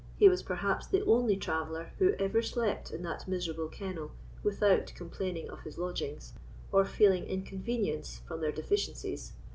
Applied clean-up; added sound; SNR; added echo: none; none; none; none.